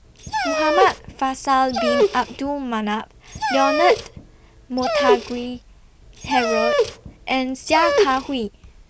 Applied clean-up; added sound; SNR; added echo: none; Dog; 0 dB; none.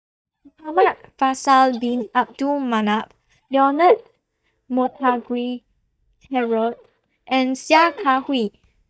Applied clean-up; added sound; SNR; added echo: neural mask model DeepFilterNet 3.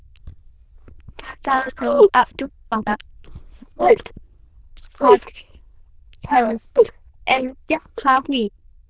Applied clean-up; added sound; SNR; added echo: neural diffusion model UNIVERSE++.